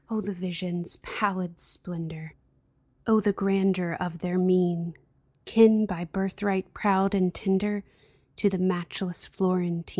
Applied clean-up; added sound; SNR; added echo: none; none; none; none.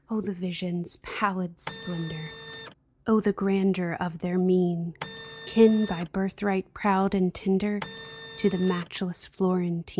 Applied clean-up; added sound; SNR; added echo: none; Printer; 13 dB; none.